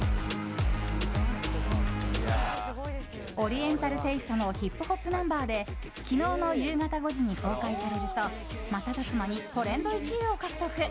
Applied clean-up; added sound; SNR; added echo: none; none; none; none.